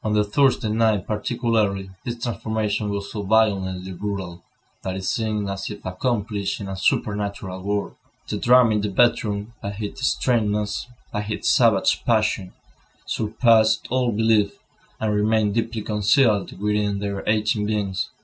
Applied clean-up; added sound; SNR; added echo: none; none; none; none.